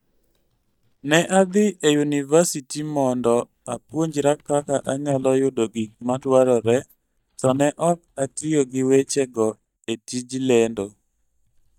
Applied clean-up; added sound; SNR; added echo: neural mask model DeepFilterNet 3.